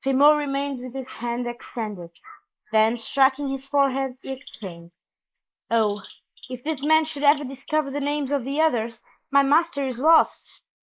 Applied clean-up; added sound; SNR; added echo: neural mask model Resemble Enhance denoiser.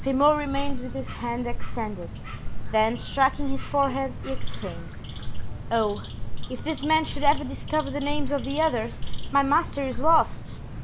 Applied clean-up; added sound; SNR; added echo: none; Bird / Insect; 1 dB; none.